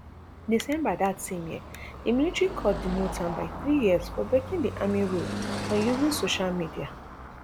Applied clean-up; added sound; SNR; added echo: none; Car passing by / Traffic noise, roadway noise; 8 dB; none.